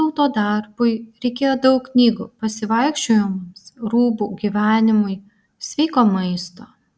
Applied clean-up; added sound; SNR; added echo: none; none; none; none.